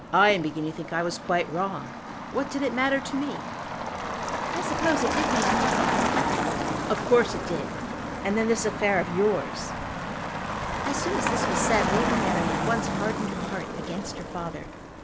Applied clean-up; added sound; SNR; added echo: none; Motor vehicle (road); 0 dB; none.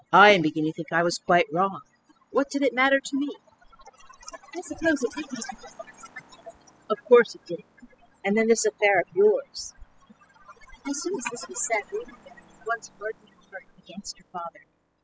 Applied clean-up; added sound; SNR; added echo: classical method spectral subtraction.